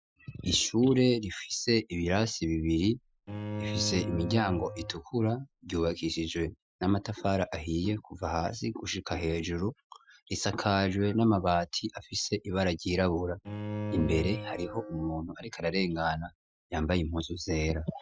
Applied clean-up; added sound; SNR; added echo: classical method Wiener filter.